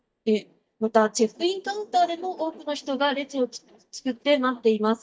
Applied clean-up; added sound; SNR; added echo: neural mask model DeepFilterNet 3.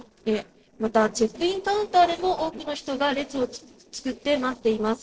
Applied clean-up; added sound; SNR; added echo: neural separator model SepFormer DNS4.